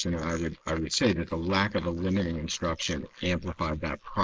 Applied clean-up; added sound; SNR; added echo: neural mask model Resemble Enhance denoiser.